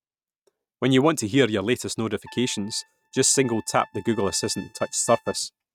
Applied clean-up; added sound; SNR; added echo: neural mask model RNNoise.